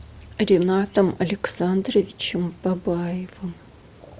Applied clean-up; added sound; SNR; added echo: none; none; none; none.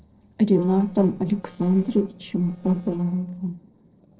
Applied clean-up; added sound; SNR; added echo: neural separator model SepFormer DNS4.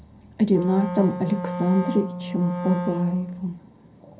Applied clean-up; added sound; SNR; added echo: none; Wind instrument, woodwind instrument; 7 dB; reverberation time 0.2 s.